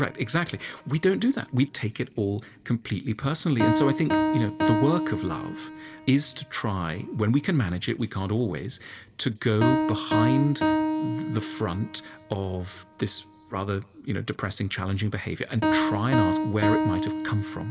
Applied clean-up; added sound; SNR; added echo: none; Piano; 3 dB; reverberation time 0.3 s.